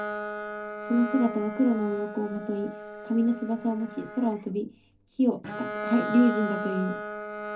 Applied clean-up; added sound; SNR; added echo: none; Bowed string instrument; 8 dB; reverberation time 0.3 s.